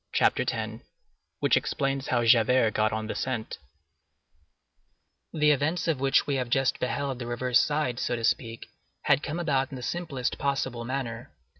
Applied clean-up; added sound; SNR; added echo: none; none; none; none.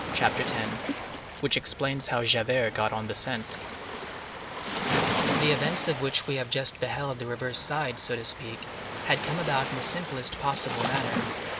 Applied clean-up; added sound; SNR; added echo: none; Waves, surf; 3 dB; none.